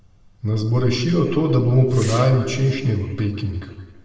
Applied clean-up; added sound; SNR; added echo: none; Whoosh, swoosh, swish; 18 dB; reverberation time 1.2 s.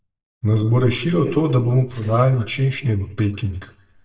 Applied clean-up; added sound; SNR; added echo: neural mask model DeepFilterNet 3.